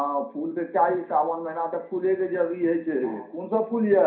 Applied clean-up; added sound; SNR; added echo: none; none; none; reverberation time 0.5 s.